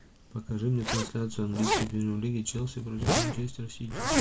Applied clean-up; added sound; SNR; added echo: none; Zipper (clothing); 0 dB; none.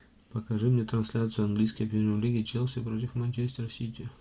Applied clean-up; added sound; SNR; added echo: none; none; none; none.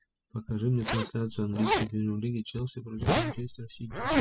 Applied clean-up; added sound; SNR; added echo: classical method spectral subtraction.